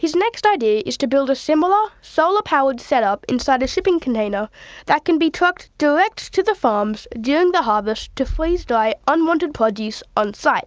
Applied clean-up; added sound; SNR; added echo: none; none; none; none.